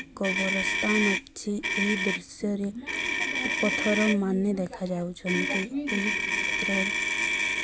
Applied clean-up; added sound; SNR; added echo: none; Motor vehicle (road); 0 dB; none.